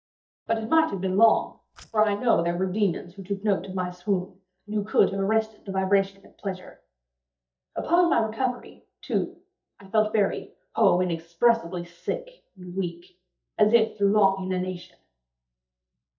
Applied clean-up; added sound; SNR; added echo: neural mask model DeepFilterNet 3.